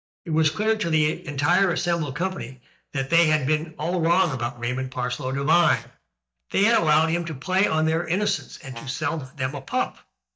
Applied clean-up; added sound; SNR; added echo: neural mask model DeepFilterNet 3.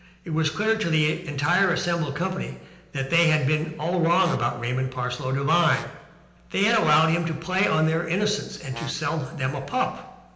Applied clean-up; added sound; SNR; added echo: none; Brass instrument; 19 dB; reverberation time 0.9 s.